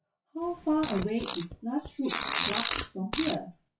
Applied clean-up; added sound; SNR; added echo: classical method WPE with log-MMSE.